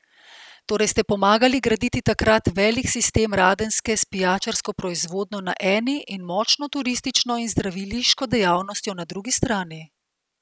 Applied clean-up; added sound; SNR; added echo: none; none; none; none.